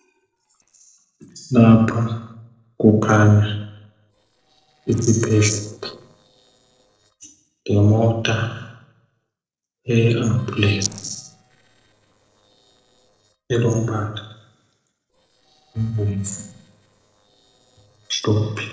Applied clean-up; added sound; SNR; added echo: neural separator model SepFormer DNS4.